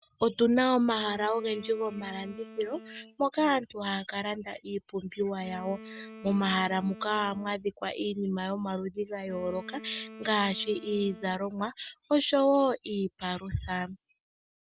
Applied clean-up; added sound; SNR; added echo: none; Wind instrument, woodwind instrument; 18 dB; none.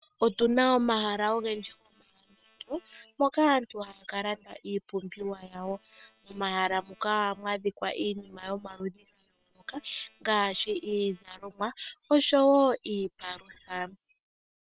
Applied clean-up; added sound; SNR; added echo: neural separator model SepFormer WHAM!.